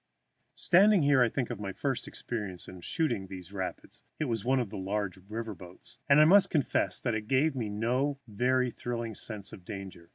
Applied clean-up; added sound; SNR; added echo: none; none; none; none.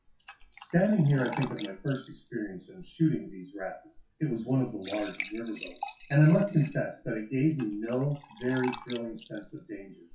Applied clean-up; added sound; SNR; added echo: classical method WPE with log-MMSE.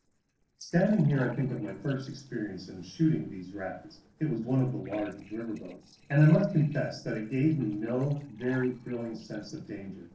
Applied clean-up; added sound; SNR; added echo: neural separator model SepFormer DNS4.